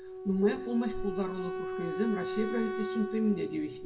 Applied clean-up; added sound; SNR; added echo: none; Wind instrument, woodwind instrument; 5 dB; reverberation time 0.9 s.